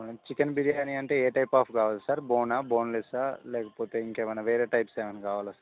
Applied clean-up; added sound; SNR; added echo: none; none; none; none.